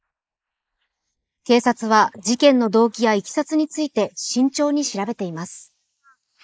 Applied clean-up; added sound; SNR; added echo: neural mask model Resemble Enhance denoiser.